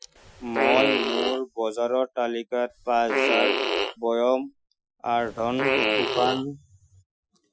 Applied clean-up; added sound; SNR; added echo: classical method Wiener filter.